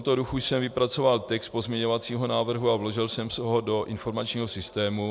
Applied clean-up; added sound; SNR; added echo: none; none; none; none.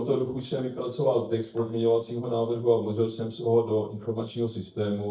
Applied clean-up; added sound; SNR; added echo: neural mask model DeepFilterNet 3.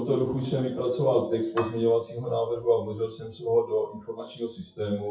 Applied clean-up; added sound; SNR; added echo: classical method WPE with log-MMSE.